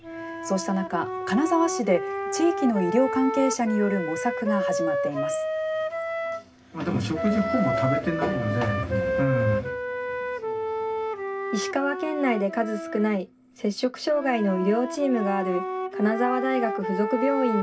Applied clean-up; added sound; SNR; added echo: none; Wind instrument, woodwind instrument; 3 dB; reverberation time 0.4 s.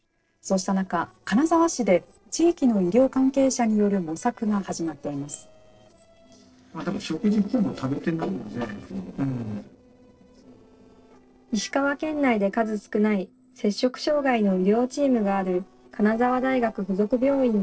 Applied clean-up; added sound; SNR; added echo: neural separator model SepFormer DNS4.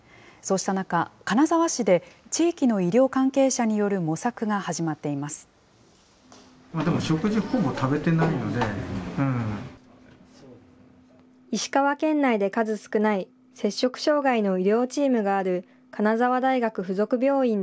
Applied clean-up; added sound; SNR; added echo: none; none; none; none.